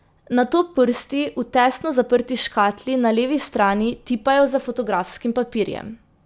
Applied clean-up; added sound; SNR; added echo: none; none; none; none.